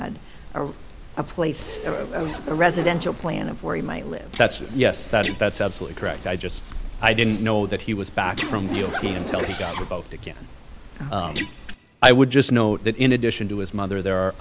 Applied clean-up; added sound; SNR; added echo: none; Guitar + Zipper (clothing); 10 dB; none.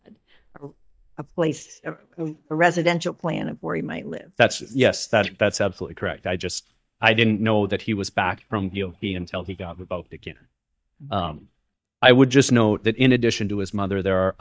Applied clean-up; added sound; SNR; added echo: neural mask model DeepFilterNet 3.